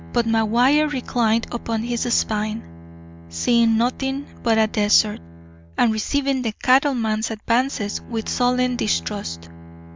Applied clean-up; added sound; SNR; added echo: none; Bowed string instrument; 18 dB; none.